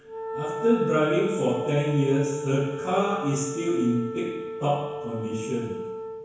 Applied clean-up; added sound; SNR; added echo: none; Wind instrument, woodwind instrument; 7 dB; reverberation time 1.1 s.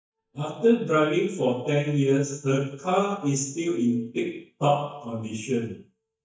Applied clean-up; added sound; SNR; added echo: neural mask model DeepFilterNet 3.